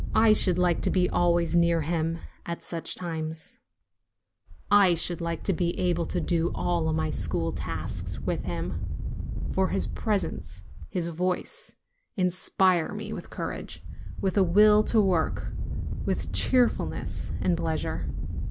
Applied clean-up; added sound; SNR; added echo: none; Wind; 4 dB; none.